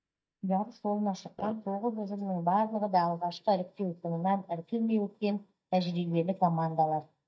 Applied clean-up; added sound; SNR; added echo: neural mask model DeepFilterNet 3.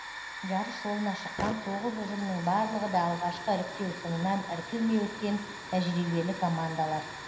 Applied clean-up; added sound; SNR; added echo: none; Hiss / Fire; 9 dB; reverberation time 0.9 s.